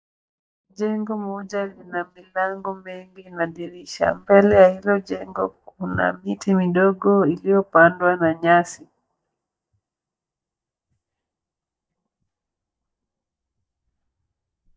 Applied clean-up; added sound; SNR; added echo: neural mask model DeepFilterNet 3.